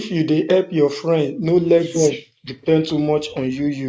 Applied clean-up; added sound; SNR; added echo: neural mask model Resemble Enhance denoiser.